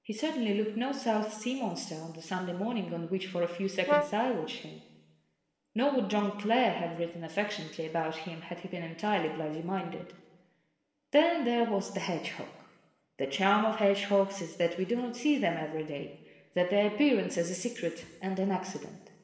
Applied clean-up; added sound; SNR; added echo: none; Brass instrument; 3 dB; reverberation time 1.2 s.